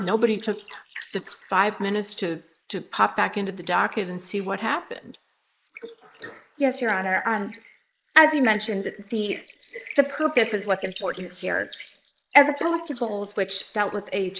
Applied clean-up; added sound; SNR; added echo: neural mask model Resemble Enhance denoiser.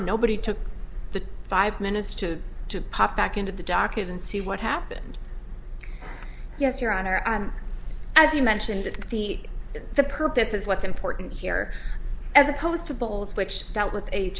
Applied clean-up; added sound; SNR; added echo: none; none; none; none.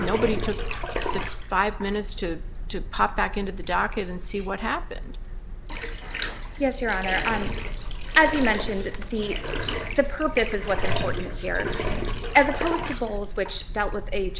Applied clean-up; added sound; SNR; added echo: none; Bathtub (filling or washing); 8 dB; none.